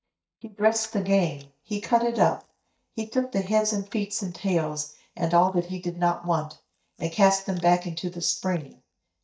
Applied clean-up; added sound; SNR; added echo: neural mask model DeepFilterNet 3.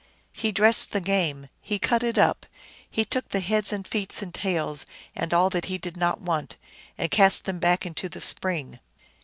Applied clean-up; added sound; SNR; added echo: none; none; none; none.